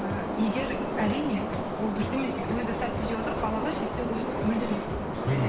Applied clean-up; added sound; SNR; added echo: none; Subway, metro, underground; 1 dB; reverberation time 1.2 s.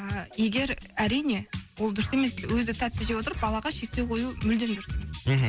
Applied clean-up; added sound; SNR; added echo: none; none; none; none.